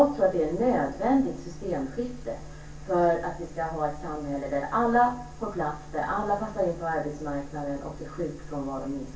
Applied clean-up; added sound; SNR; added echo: none; none; none; reverberation time 0.3 s.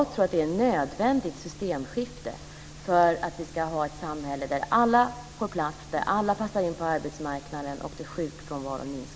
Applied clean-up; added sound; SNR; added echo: none; none; none; none.